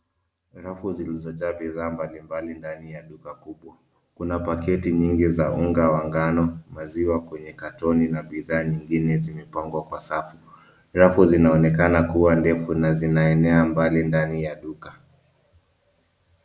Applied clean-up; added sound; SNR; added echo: none; none; none; none.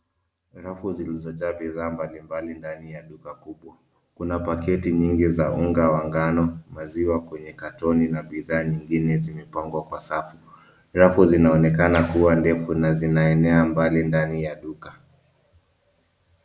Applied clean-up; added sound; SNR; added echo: none; Bird; 15 dB; none.